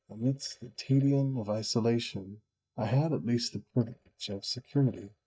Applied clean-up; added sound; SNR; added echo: neural mask model DeepFilterNet 3.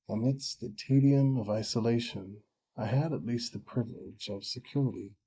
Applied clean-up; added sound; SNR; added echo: neural mask model Resemble Enhance denoiser.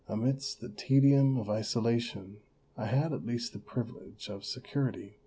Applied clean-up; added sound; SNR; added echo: none; none; none; none.